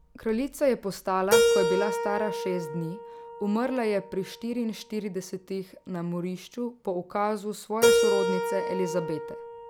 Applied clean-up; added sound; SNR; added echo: none; Keyboard (musical); -1 dB; none.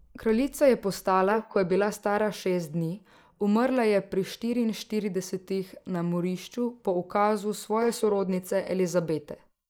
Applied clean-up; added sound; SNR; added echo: neural mask model Resemble Enhance denoiser.